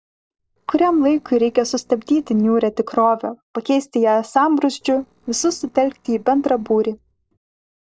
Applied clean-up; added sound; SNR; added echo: neural separator model SepFormer DNS4.